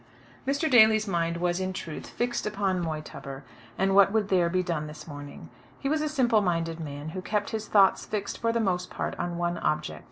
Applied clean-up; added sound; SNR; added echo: none; none; none; none.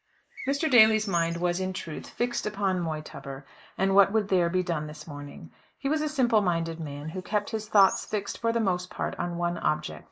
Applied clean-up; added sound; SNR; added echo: neural mask model Resemble Enhance denoiser.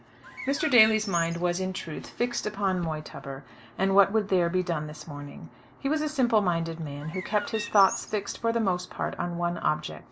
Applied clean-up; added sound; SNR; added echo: none; Bird; 11 dB; none.